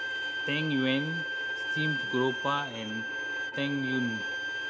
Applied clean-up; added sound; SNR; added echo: none; Bowed string instrument; 1 dB; none.